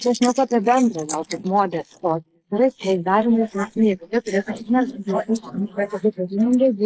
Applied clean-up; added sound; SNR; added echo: neural mask model Resemble Enhance denoiser.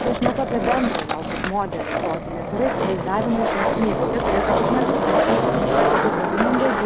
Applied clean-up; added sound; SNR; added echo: none; Skateboard; -4 dB; none.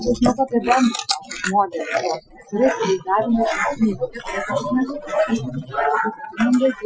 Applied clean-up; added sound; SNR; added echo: classical method Wiener filter.